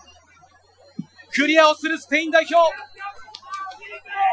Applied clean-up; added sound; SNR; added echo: classical method Wiener filter.